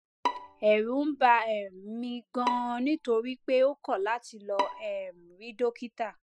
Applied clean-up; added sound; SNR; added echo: classical method spectral subtraction.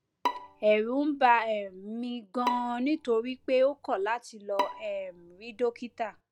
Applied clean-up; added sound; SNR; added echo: none; Bowed string instrument; 10 dB; none.